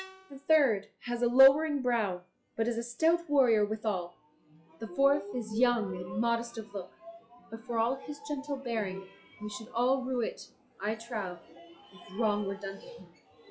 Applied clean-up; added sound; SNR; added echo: classical method log-MMSE.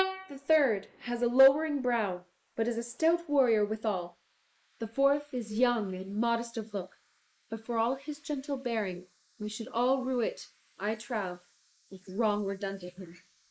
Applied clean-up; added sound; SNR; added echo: neural mask model Resemble Enhance denoiser.